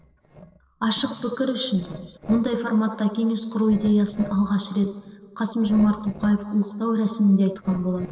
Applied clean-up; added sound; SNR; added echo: neural separator model SepFormer DNS4.